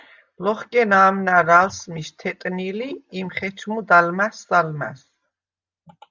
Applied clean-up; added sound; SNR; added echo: none; none; none; none.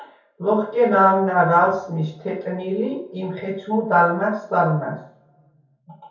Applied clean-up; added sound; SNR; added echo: none; none; none; reverberation time 0.6 s.